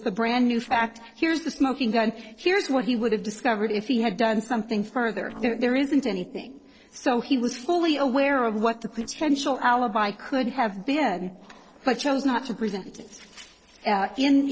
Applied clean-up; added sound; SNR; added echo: neural separator model SepFormer DNS4.